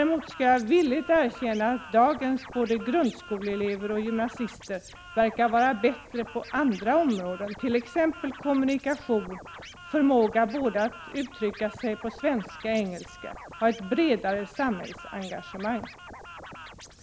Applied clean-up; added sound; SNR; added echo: none; Scratching (performance technique); 17 dB; none.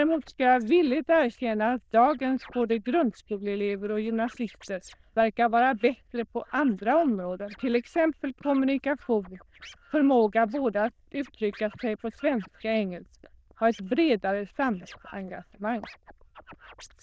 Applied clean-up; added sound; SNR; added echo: neural diffusion model UNIVERSE++.